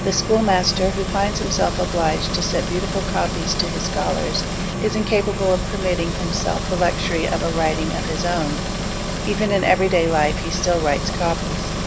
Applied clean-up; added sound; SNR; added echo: none; Engine; 2 dB; none.